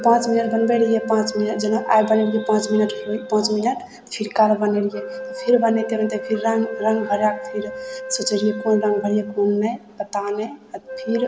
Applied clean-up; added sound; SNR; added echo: none; Wind instrument, woodwind instrument; 12 dB; none.